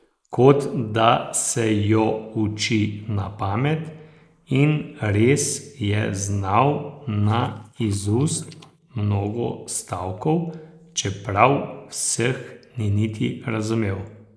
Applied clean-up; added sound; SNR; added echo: neural mask model Resemble Enhance denoiser.